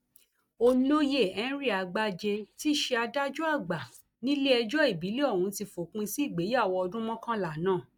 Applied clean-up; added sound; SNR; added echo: neural mask model DeepFilterNet 3.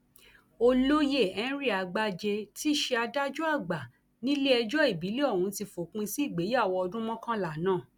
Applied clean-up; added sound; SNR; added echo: none; none; none; none.